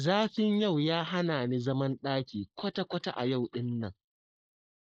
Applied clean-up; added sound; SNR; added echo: neural mask model Resemble Enhance denoiser.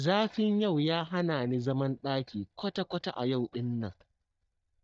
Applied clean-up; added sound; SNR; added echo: neural mask model DeepFilterNet 3.